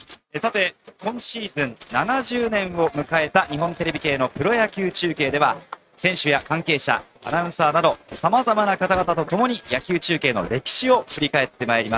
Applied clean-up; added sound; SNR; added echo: neural mask model RNNoise.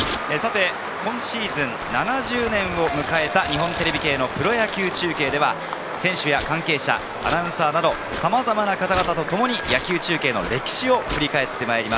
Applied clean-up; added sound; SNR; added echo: none; Domestic sounds, home sounds; 11 dB; none.